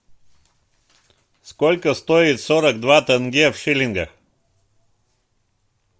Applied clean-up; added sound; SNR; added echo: none; none; none; none.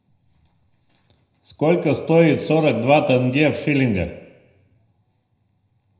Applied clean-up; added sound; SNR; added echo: none; none; none; reverberation time 0.8 s.